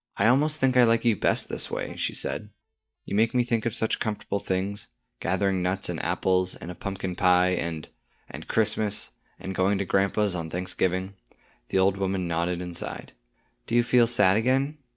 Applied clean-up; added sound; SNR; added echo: neural mask model DeepFilterNet 3.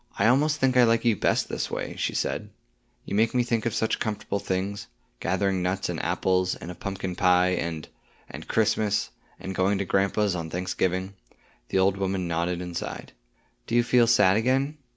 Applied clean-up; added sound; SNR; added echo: none; none; none; none.